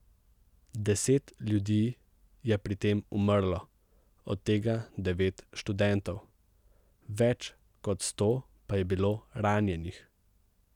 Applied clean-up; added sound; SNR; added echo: none; none; none; none.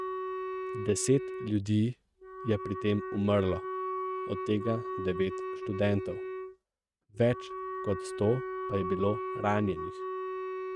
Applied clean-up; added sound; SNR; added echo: neural mask model RNNoise.